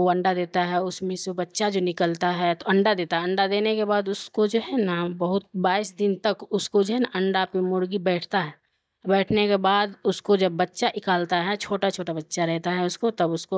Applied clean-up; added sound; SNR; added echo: neural mask model DeepFilterNet 3.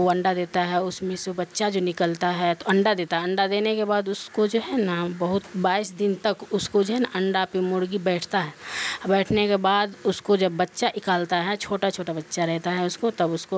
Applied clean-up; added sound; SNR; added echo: none; none; none; none.